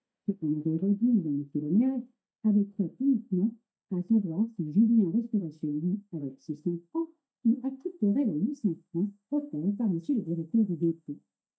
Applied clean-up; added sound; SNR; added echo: neural mask model DeepFilterNet 3.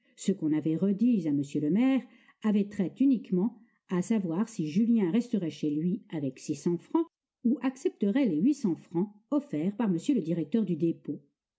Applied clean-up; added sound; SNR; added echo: none; none; none; none.